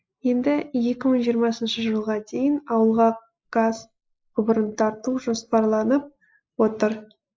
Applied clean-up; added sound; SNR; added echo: neural mask model Resemble Enhance denoiser.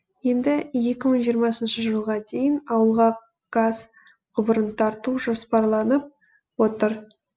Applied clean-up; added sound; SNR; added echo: none; none; none; none.